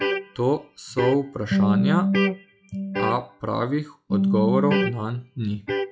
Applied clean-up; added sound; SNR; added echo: classical method log-MMSE.